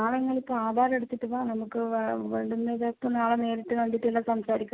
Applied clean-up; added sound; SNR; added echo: none; none; none; none.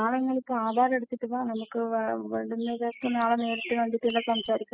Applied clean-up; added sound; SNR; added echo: classical method spectral subtraction.